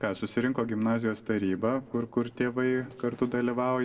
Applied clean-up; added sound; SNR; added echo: neural separator model SepFormer DNS4.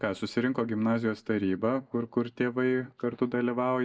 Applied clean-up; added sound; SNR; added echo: neural mask model DeepFilterNet 3.